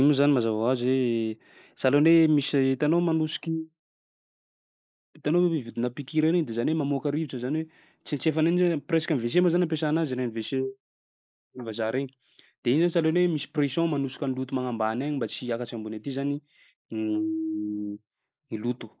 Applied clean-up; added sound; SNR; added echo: neural mask model Resemble Enhance denoiser.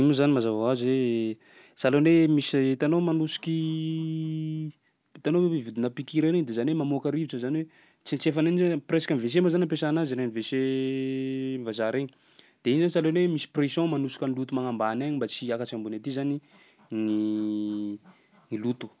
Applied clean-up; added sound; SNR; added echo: none; none; none; none.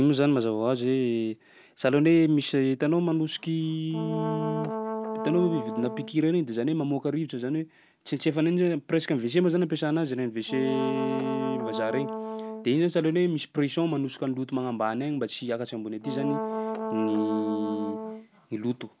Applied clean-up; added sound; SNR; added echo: none; Brass instrument; 5 dB; none.